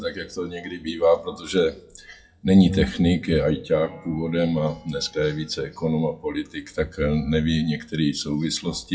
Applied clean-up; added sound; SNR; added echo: classical method WPE with log-MMSE.